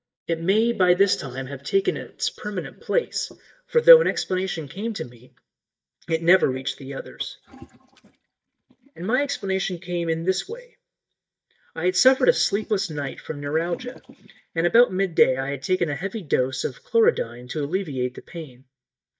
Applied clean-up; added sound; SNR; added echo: neural mask model DeepFilterNet 3.